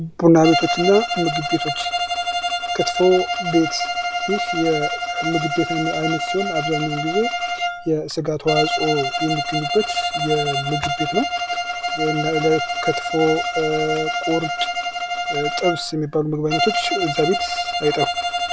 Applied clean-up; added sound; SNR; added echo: none; Bowed string instrument; 2 dB; none.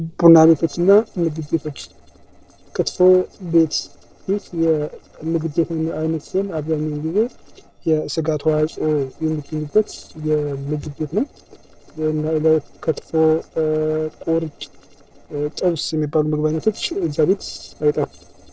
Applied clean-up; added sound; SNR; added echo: neural separator model SepFormer DNS4.